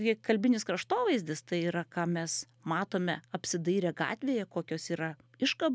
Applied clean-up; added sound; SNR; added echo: none; none; none; none.